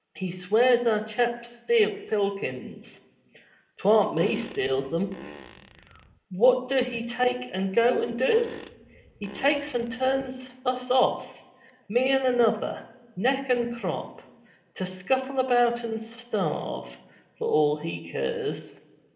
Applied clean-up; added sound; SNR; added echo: none; Fart; 16 dB; reverberation time 1.7 s.